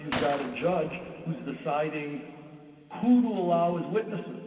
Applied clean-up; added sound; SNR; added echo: none; Gunshot, gunfire; 11 dB; reverberation time 2.5 s.